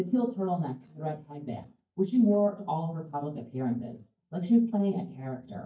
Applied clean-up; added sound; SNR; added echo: neural mask model DeepFilterNet 3.